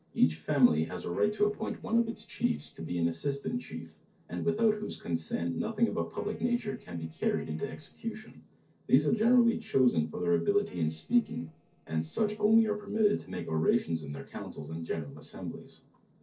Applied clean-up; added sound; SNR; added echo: neural separator model SepFormer DNS4.